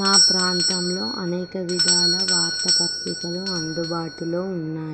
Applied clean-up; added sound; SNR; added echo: none; Doorbell; -4 dB; none.